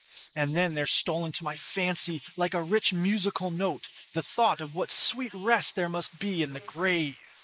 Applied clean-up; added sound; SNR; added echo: neural mask model Resemble Enhance denoiser.